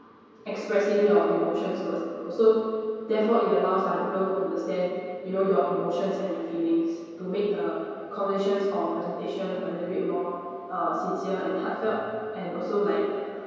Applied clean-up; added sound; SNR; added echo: none; none; none; reverberation time 2.2 s.